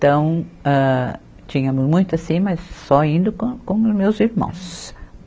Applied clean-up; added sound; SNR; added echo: none; none; none; none.